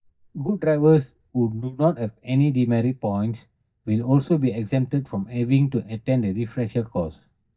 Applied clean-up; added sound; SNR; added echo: neural mask model DeepFilterNet 3.